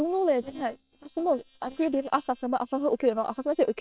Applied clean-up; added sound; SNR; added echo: neural separator model SepFormer WHAM!.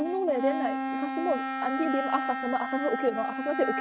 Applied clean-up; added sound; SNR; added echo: neural mask model RNNoise.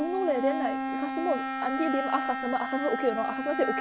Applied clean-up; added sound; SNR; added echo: none; Bowed string instrument; 3 dB; none.